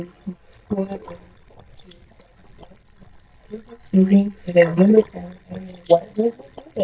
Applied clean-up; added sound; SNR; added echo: neural mask model DeepFilterNet 3.